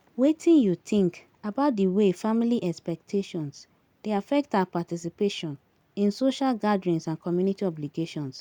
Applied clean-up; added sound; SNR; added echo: none; none; none; none.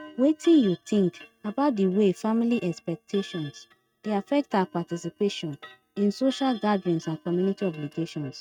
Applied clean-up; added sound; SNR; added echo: neural mask model RNNoise.